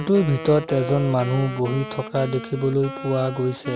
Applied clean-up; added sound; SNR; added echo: none; Wind instrument, woodwind instrument; 11 dB; none.